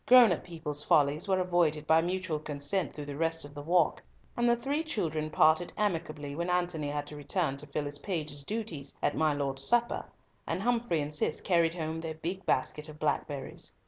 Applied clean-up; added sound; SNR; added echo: none; none; none; none.